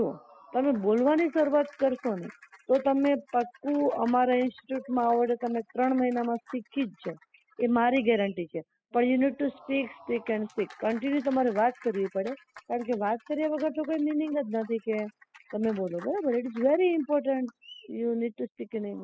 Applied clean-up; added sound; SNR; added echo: classical method spectral subtraction.